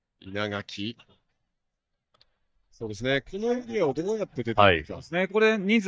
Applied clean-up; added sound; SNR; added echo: neural mask model DeepFilterNet 3.